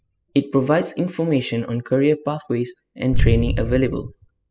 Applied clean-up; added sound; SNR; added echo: classical method spectral subtraction.